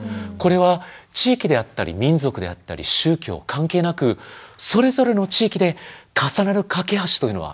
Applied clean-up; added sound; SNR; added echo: none; none; none; none.